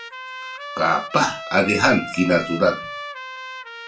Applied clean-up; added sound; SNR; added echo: none; Trumpet; 11 dB; reverberation time 0.3 s.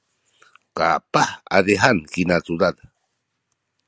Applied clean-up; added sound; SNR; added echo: none; none; none; none.